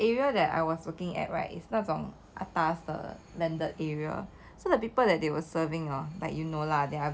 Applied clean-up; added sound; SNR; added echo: none; none; none; none.